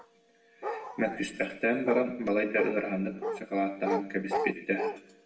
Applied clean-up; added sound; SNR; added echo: none; Bark; 6 dB; reverberation time 0.7 s.